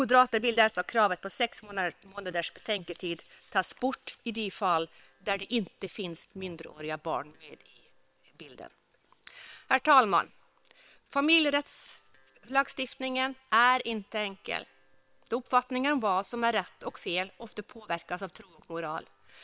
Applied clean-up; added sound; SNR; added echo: neural separator model SepFormer WHAM!.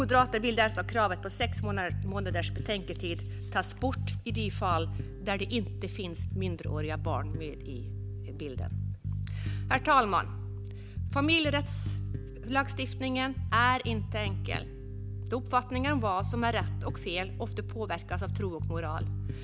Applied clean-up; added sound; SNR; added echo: none; Bass guitar; 2 dB; none.